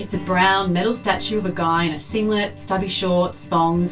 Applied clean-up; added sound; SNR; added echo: none; none; none; reverberation time 0.1 s.